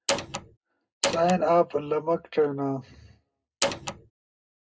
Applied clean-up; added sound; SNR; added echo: none; Door; 1 dB; reverberation time 0.2 s.